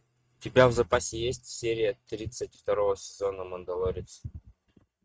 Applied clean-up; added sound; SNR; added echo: neural mask model RNNoise.